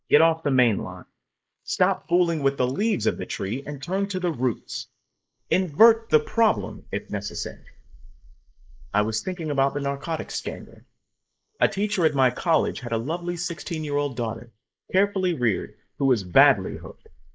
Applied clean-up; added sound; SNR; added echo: neural mask model Resemble Enhance denoiser.